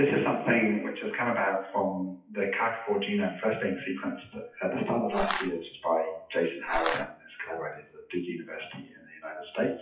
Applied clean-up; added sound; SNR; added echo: classical method WPE with log-MMSE.